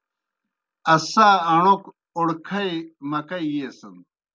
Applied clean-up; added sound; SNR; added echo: none; none; none; none.